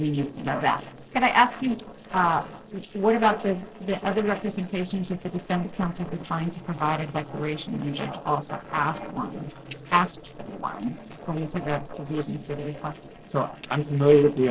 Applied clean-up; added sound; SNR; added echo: neural separator model SepFormer DNS4.